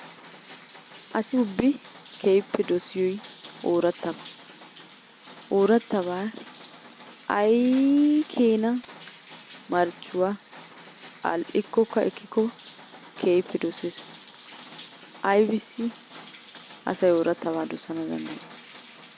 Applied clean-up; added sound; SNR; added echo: none; Rain; 18 dB; none.